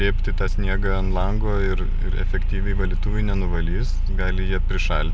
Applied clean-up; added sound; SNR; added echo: none; none; none; none.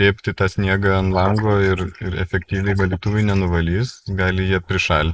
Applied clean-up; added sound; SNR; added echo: neural mask model Resemble Enhance denoiser.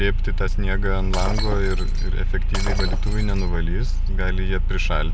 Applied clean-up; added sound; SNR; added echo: none; Shatter; 17 dB; none.